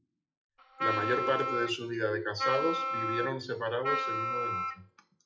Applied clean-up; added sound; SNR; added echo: classical method WPE with log-MMSE.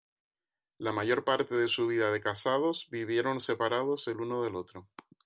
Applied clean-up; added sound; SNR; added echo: none; none; none; none.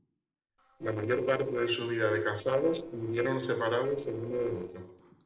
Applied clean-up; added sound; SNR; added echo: neural separator model SepFormer DNS4.